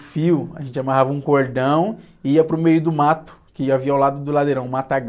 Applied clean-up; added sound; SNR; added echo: none; none; none; none.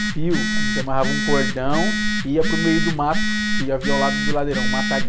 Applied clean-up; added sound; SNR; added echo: none; Telephone; -3 dB; none.